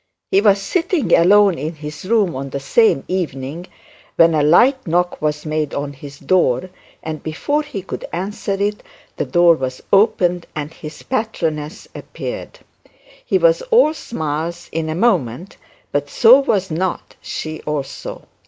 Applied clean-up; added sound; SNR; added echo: none; none; none; none.